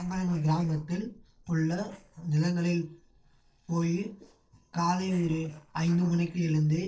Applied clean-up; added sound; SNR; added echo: neural separator model SepFormer DNS4.